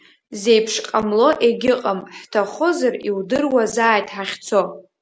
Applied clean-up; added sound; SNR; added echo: none; none; none; none.